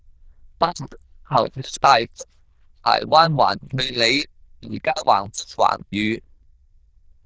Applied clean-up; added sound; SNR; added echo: neural diffusion model UNIVERSE++.